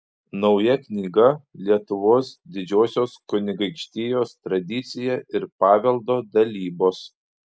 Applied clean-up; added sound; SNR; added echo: none; none; none; none.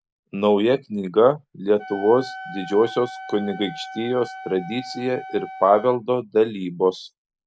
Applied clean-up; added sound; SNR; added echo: none; Wind instrument, woodwind instrument; 16 dB; none.